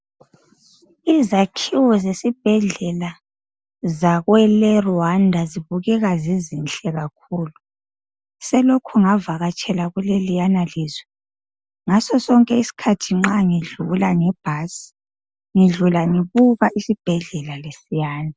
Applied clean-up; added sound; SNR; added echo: none; none; none; none.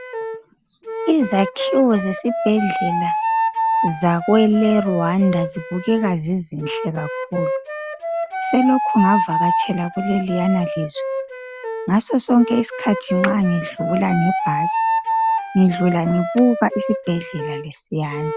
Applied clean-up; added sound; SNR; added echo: none; Wind instrument, woodwind instrument; 4 dB; none.